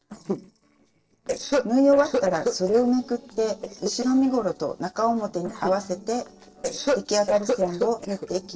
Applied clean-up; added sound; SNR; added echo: neural separator model SepFormer DNS4.